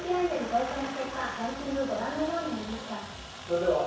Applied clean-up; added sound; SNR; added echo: none; Aircraft; 11 dB; reverberation time 0.7 s.